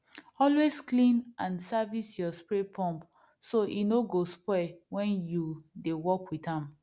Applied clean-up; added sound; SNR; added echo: none; none; none; none.